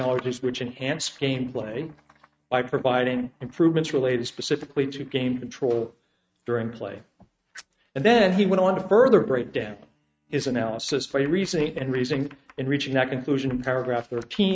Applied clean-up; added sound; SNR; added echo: neural mask model RNNoise.